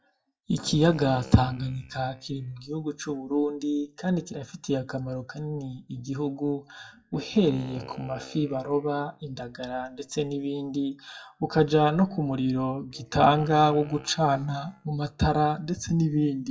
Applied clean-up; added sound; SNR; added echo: classical method WPE with log-MMSE.